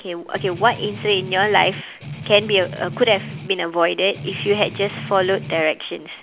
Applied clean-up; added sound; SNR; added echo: none; Strum; 12 dB; none.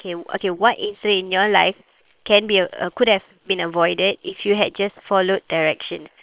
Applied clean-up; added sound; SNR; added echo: neural separator model SepFormer WHAM!.